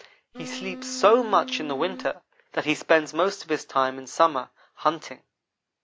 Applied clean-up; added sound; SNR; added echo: none; Wind instrument, woodwind instrument; 12 dB; none.